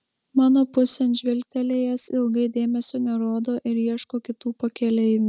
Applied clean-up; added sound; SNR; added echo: none; none; none; none.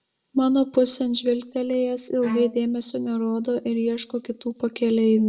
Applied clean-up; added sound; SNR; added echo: none; Bowed string instrument; 16 dB; reverberation time 0.3 s.